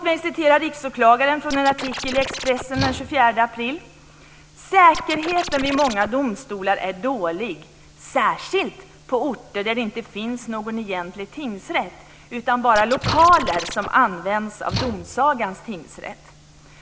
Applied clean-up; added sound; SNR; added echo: none; Slam / Tools + Scratching (performance technique); 9 dB; none.